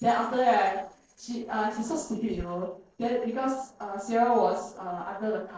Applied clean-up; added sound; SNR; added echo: neural separator model SepFormer DNS4.